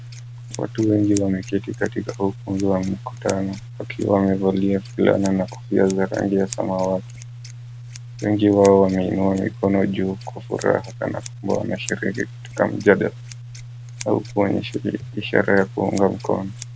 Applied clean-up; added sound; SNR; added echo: none; Scissors; 14 dB; none.